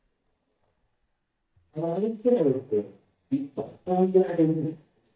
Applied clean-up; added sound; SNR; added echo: neural mask model DeepFilterNet 3.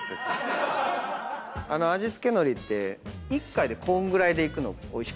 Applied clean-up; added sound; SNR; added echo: none; none; none; none.